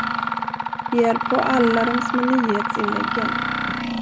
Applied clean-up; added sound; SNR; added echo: none; Mechanisms; 1 dB; none.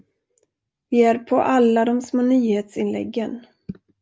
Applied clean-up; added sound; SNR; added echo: none; none; none; none.